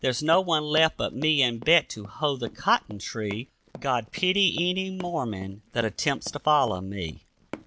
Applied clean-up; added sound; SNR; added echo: none; Run; 19 dB; none.